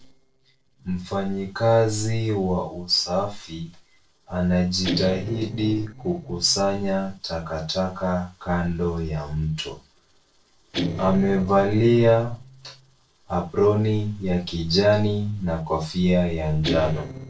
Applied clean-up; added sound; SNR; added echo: neural separator model SepFormer DNS4.